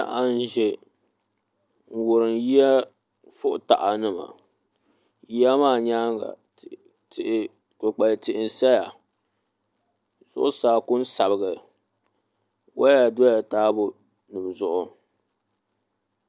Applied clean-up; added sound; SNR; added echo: none; none; none; none.